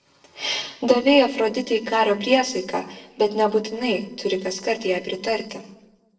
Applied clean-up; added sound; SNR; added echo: neural separator model SepFormer DNS4.